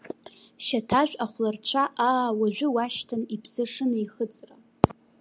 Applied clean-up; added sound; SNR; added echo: none; none; none; none.